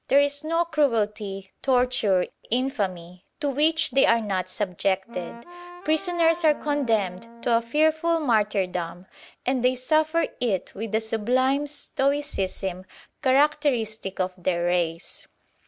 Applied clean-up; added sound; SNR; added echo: none; Wind instrument, woodwind instrument; 16 dB; none.